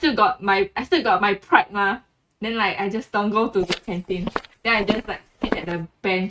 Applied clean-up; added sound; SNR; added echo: neural mask model RNNoise.